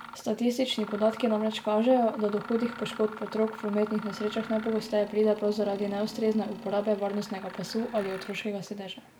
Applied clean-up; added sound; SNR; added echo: none; Mechanisms; 15 dB; none.